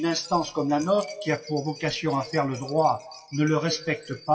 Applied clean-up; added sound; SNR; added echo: classical method WPE with log-MMSE.